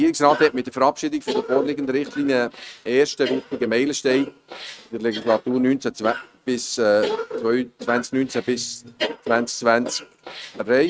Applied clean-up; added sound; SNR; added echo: neural mask model RNNoise.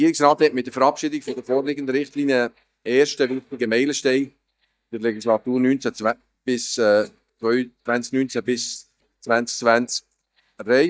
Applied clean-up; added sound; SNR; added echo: neural mask model DeepFilterNet 3.